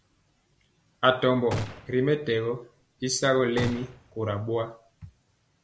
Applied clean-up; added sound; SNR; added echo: none; Gunshot, gunfire; 10 dB; none.